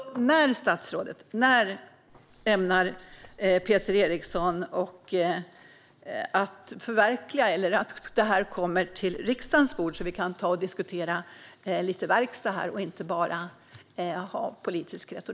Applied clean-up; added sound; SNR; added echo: none; Wind; 19 dB; none.